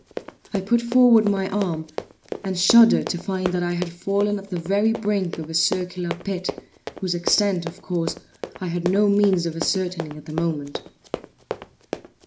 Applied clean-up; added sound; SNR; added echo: none; Run; 11 dB; none.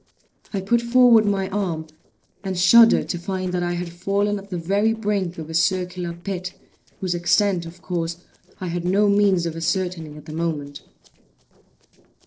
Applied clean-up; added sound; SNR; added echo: neural separator model SepFormer DNS4.